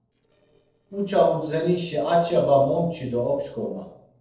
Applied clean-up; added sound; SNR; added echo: neural separator model SepFormer DNS4.